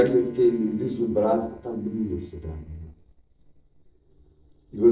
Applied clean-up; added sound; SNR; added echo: neural separator model SepFormer DNS4.